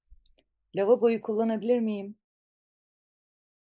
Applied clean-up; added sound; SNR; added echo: neural mask model Resemble Enhance denoiser.